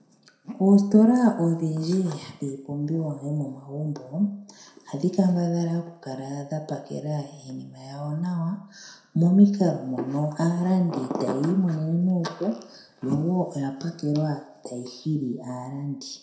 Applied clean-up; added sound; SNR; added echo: none; none; none; reverberation time 0.6 s.